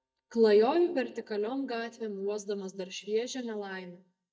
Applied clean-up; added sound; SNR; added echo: neural mask model DeepFilterNet 3.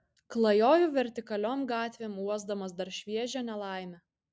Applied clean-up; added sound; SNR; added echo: none; none; none; none.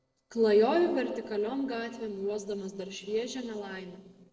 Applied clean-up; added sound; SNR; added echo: neural separator model SepFormer DNS4.